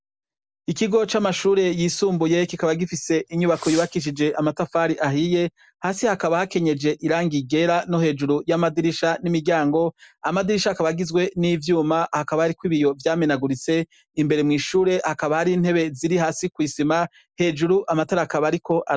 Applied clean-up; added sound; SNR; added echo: none; Fireworks; 18 dB; none.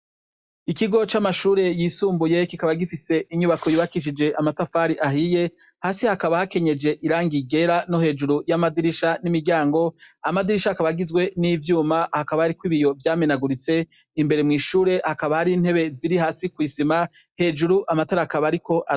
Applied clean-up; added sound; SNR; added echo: classical method log-MMSE.